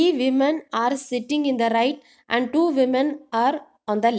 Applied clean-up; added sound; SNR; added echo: none; none; none; none.